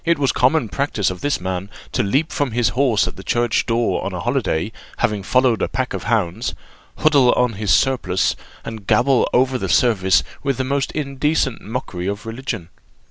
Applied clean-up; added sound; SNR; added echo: none; none; none; none.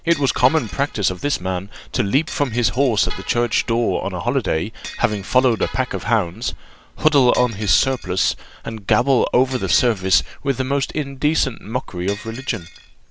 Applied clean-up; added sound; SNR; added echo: none; Shatter + Vehicle horn, car horn, honking; 19 dB; none.